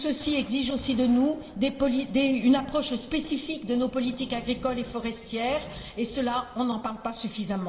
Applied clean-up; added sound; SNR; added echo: none; Thunder; 19 dB; reverberation time 2.9 s.